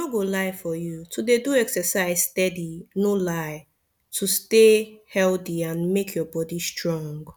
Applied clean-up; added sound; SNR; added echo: none; none; none; none.